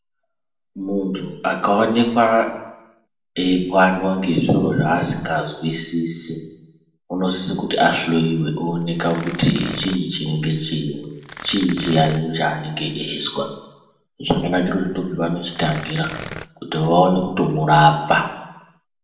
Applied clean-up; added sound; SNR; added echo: none; Tearing; 13 dB; reverberation time 0.8 s.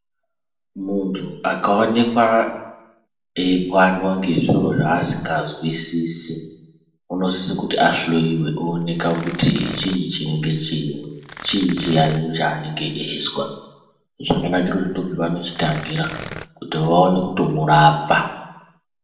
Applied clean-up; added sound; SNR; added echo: neural separator model SepFormer DNS4.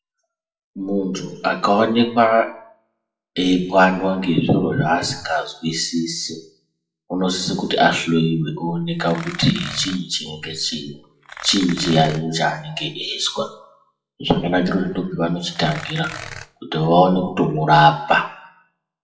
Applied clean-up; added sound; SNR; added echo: classical method WPE with log-MMSE.